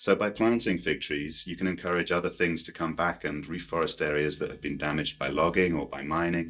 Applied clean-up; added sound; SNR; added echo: neural mask model DeepFilterNet 3.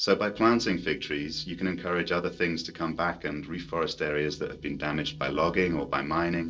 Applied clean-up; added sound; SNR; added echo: neural separator model SepFormer DNS4.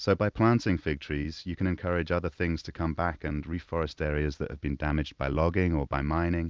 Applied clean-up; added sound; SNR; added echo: none; none; none; none.